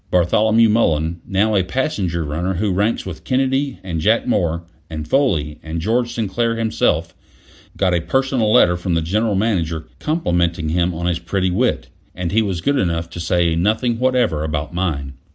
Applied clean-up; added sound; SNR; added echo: none; none; none; none.